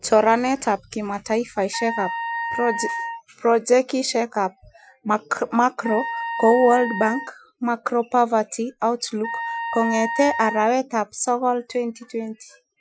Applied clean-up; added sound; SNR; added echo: classical method Wiener filter.